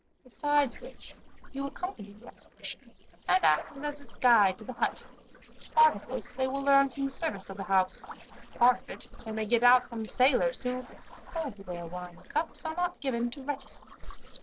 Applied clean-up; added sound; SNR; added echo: neural separator model SepFormer DNS4.